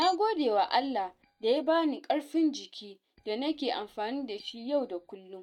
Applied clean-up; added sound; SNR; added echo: neural mask model DeepFilterNet 3.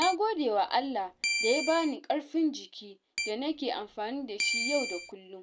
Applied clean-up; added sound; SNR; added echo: none; Keyboard (musical); 4 dB; none.